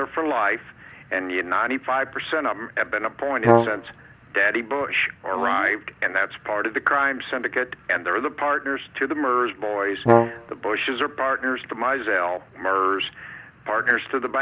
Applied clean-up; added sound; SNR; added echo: none; Brass instrument; -3 dB; none.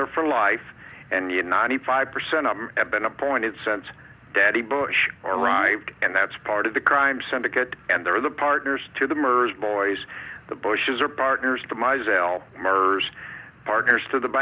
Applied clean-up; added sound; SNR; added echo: none; none; none; none.